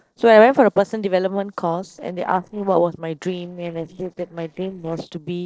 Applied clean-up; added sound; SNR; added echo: neural separator model SepFormer DNS4.